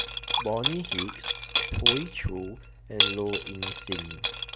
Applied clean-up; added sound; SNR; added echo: none; Liquid; -4 dB; none.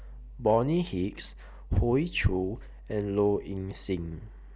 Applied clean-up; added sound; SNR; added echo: none; none; none; none.